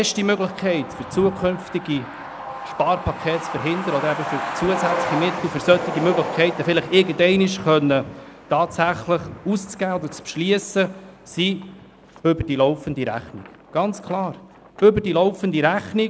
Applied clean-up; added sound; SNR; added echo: none; Truck; 10 dB; none.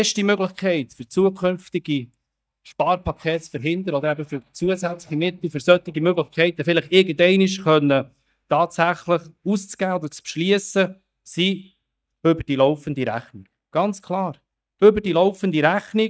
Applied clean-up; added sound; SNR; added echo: neural mask model DeepFilterNet 3.